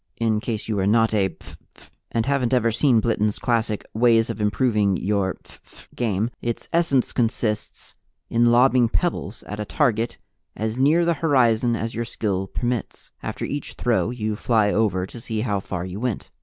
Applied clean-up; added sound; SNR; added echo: none; none; none; none.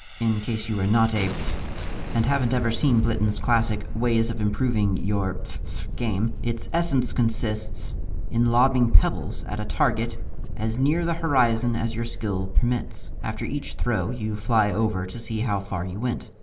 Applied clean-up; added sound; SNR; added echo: none; Thunderstorm; 5 dB; reverberation time 0.9 s.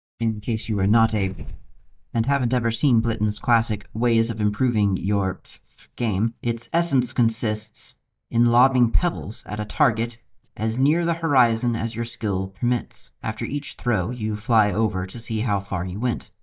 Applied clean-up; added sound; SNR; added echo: neural mask model DeepFilterNet 3.